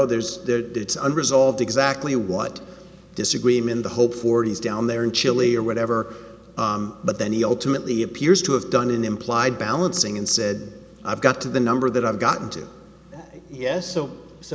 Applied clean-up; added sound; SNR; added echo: none; none; none; none.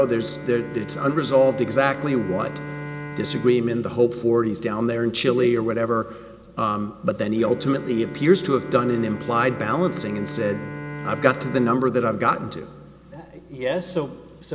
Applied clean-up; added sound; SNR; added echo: none; Bowed string instrument; 14 dB; none.